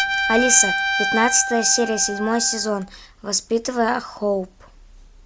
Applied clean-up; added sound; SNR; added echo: none; Trumpet; 4 dB; none.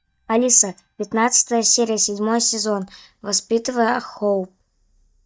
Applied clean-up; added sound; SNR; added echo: neural mask model DeepFilterNet 3.